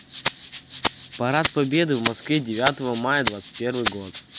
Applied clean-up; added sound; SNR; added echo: none; Rattle (instrument); -1 dB; none.